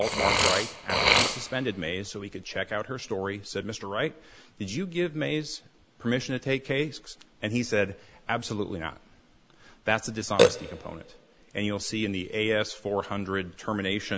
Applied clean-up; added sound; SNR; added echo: none; Burping, eructation; 2 dB; none.